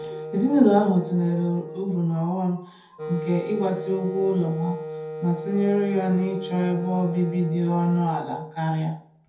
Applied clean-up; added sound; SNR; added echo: none; Wind instrument, woodwind instrument; 11 dB; reverberation time 0.5 s.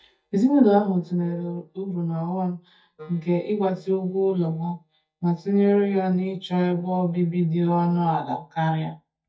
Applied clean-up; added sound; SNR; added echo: neural mask model DeepFilterNet 3.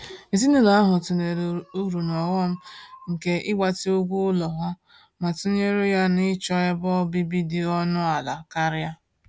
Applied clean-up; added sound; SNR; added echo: none; none; none; none.